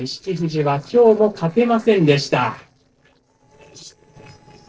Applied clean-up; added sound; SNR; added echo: neural separator model SepFormer DNS4.